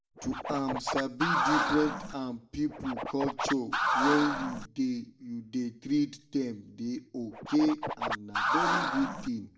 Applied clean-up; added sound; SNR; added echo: none; Scratching (performance technique); 0 dB; reverberation time 0.4 s.